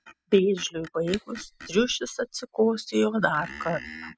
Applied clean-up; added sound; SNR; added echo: classical method spectral subtraction.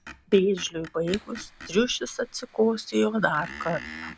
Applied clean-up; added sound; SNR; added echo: none; Screech + Fire; 16 dB; none.